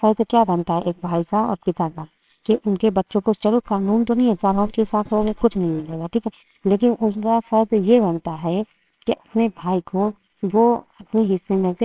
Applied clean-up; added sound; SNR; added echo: neural separator model SepFormer WHAMR!.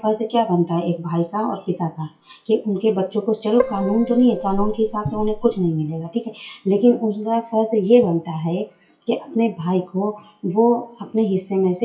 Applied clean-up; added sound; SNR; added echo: classical method WPE with log-MMSE.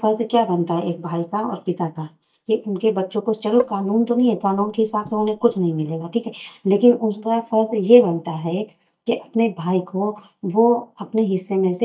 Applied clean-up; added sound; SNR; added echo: neural mask model DeepFilterNet 3.